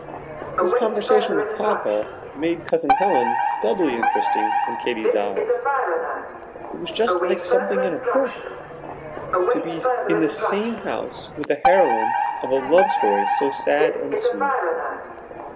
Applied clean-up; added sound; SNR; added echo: none; Alarm; -1 dB; none.